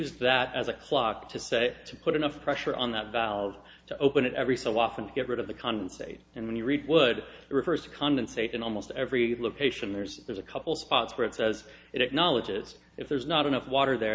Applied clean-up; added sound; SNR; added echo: none; none; none; none.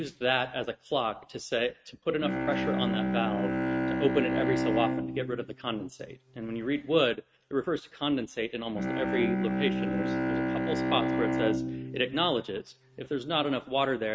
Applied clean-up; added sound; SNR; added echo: neural mask model RNNoise.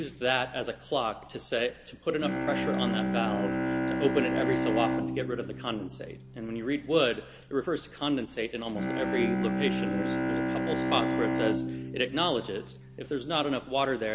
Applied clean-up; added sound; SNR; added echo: none; Bowed string instrument; 1 dB; none.